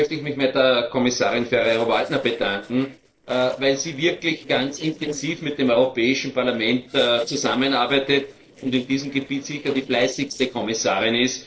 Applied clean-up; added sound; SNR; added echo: neural separator model SepFormer DNS4.